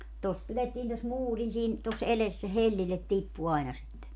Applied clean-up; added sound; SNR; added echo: none; none; none; none.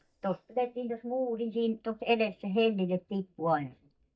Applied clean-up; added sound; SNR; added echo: neural mask model DeepFilterNet 3.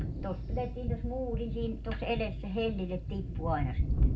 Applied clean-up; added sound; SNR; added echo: none; Thunder; -1 dB; reverberation time 0.3 s.